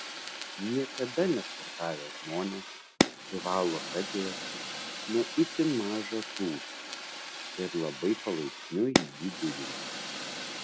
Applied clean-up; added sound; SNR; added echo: none; Fire; 3 dB; none.